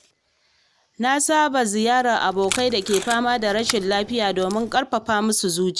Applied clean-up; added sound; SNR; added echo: none; Packing tape, duct tape; 12 dB; none.